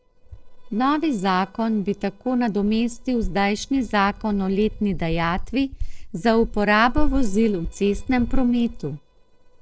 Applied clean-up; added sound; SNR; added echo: neural separator model SepFormer DNS4.